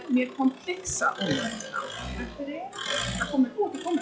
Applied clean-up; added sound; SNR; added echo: classical method log-MMSE.